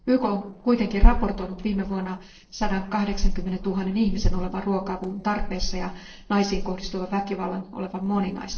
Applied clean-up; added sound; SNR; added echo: neural separator model SepFormer DNS4.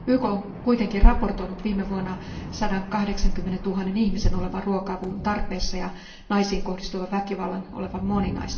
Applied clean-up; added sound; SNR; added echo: none; Thunder; 15 dB; reverberation time 0.8 s.